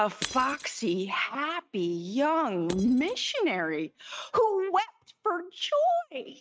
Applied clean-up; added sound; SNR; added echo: neural mask model RNNoise.